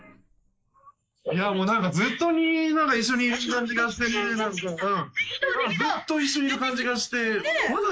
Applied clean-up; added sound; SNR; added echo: neural mask model Resemble Enhance denoiser.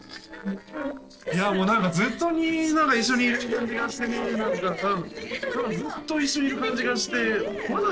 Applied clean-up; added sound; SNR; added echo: neural separator model SepFormer DNS4.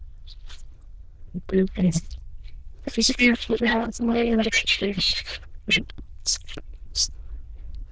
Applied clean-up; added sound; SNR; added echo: neural diffusion model UNIVERSE++.